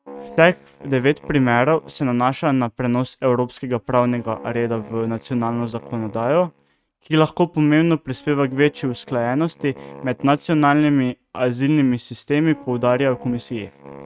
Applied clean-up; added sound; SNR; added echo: neural mask model RNNoise.